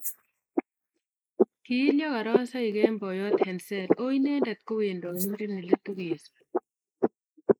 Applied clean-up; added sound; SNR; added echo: neural mask model Resemble Enhance denoiser.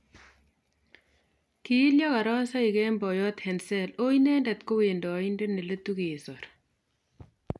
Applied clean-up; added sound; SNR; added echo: none; none; none; none.